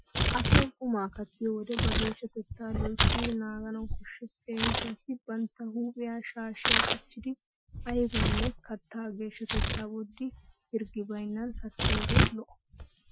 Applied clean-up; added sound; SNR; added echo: classical method Wiener filter.